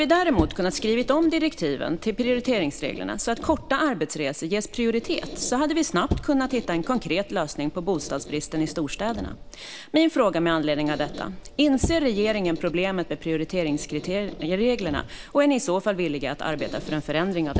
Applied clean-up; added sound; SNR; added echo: none; Squeak; 11 dB; none.